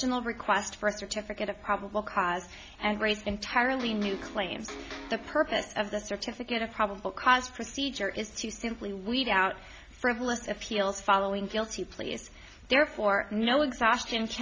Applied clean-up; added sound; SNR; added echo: none; Electric guitar; 13 dB; none.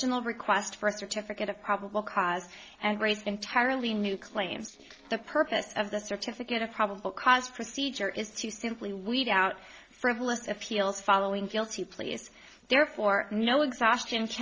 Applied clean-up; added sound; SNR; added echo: neural separator model SepFormer DNS4.